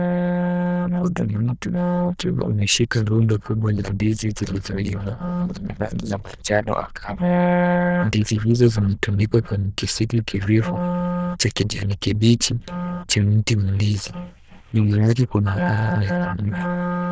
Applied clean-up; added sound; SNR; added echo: neural diffusion model UNIVERSE++.